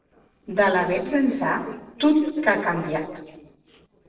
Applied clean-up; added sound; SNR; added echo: neural separator model SepFormer DNS4.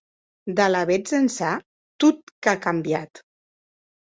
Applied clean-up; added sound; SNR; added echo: none; none; none; none.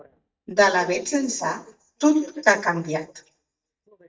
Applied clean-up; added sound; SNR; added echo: neural mask model DeepFilterNet 3.